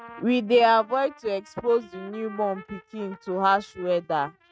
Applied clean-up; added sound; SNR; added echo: neural mask model RNNoise.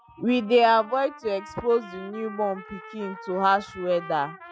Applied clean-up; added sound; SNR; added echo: classical method Wiener filter.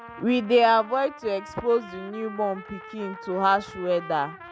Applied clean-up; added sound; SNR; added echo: none; Trumpet; 17 dB; none.